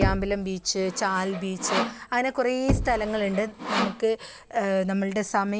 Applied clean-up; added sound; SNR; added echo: none; Knock / Wood + Sawing; 5 dB; none.